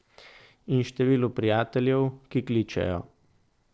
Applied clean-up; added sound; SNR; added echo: neural separator model SepFormer DNS4.